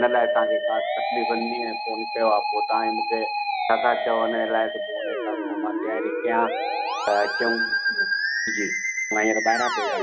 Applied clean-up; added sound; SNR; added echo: none; Musical instrument; -1 dB; none.